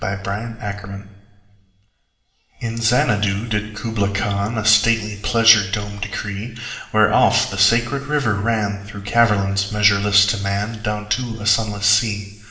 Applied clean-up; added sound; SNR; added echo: none; none; none; reverberation time 2.0 s.